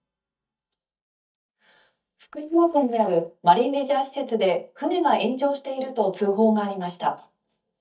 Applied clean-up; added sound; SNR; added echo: neural mask model DeepFilterNet 3.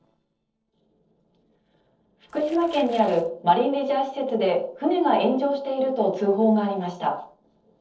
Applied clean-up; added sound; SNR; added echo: neural separator model SepFormer DNS4.